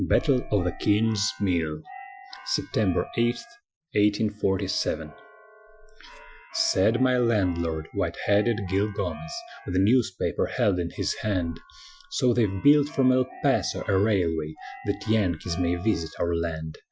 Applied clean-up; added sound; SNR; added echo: classical method Wiener filter.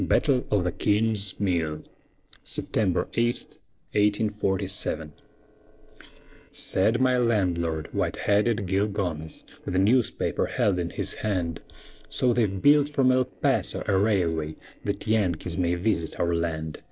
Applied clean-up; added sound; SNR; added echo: neural separator model SepFormer DNS4.